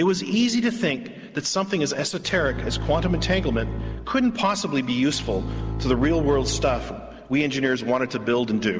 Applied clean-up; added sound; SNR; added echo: none; Bowed string instrument; 6 dB; none.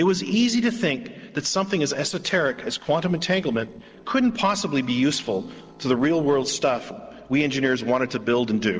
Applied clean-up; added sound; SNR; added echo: neural separator model SepFormer DNS4.